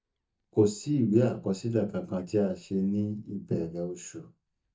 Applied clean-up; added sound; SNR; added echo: neural mask model DeepFilterNet 3.